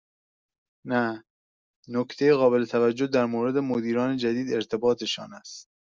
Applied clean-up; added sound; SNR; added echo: none; none; none; none.